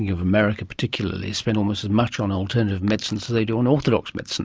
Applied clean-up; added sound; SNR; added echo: neural mask model Resemble Enhance denoiser.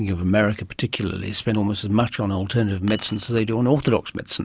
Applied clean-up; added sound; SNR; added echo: none; Keys jangling; 17 dB; none.